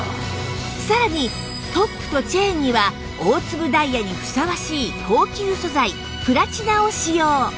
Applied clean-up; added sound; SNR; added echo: none; none; none; none.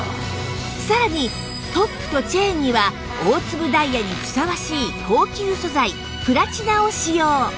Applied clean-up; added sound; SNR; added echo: none; Door + Vehicle horn, car horn, honking; 18 dB; none.